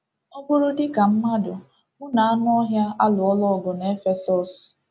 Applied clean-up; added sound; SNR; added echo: none; none; none; none.